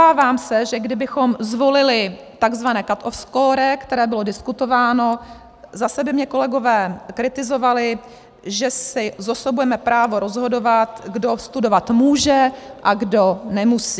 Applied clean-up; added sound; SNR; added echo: none; none; none; none.